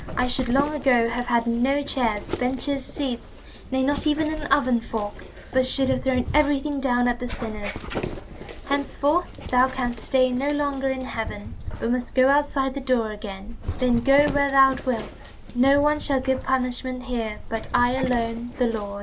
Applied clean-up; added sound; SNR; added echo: none; Dog; 10 dB; none.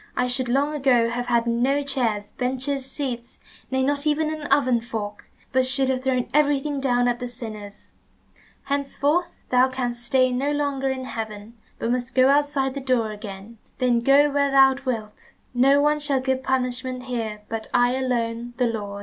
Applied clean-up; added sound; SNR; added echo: none; none; none; none.